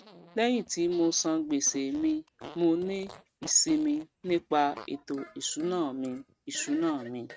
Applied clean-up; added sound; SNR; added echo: neural mask model RNNoise.